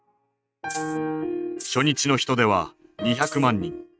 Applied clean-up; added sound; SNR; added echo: neural mask model RNNoise.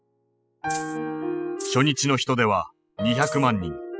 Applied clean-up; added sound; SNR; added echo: classical method spectral subtraction.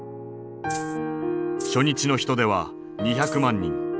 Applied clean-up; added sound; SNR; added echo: none; Rattle (instrument); 16 dB; none.